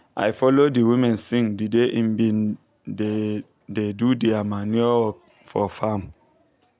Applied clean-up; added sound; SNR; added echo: none; none; none; none.